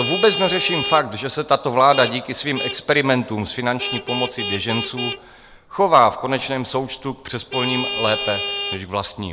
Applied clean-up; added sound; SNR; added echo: none; Vehicle horn, car horn, honking; 8 dB; none.